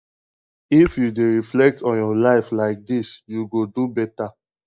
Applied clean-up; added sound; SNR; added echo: neural mask model DeepFilterNet 3.